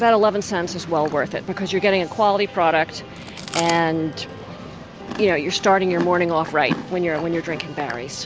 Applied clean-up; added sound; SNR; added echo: none; Chewing, mastication; 15 dB; none.